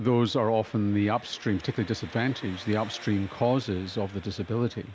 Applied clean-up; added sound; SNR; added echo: none; Engine; 20 dB; none.